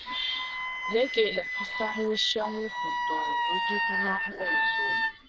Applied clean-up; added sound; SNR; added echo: neural diffusion model UNIVERSE++.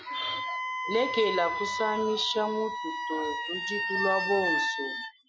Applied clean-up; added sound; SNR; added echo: classical method Wiener filter.